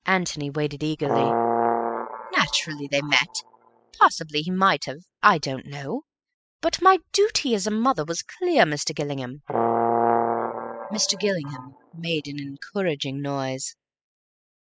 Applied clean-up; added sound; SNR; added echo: classical method spectral subtraction.